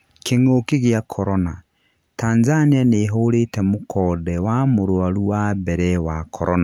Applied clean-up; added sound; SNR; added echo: none; none; none; none.